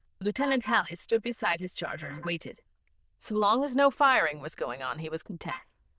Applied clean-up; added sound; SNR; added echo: neural diffusion model UNIVERSE++.